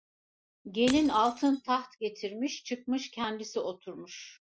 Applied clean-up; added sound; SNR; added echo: classical method Wiener filter.